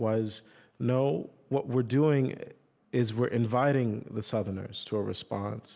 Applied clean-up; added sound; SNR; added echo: none; none; none; none.